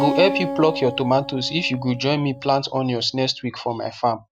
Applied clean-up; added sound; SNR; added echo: none; Acoustic guitar; 9 dB; none.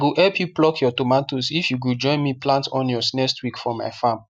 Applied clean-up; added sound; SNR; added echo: none; none; none; none.